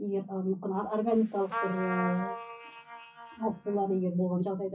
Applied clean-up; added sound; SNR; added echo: classical method WPE with log-MMSE.